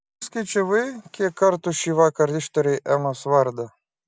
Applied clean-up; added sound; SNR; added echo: none; none; none; none.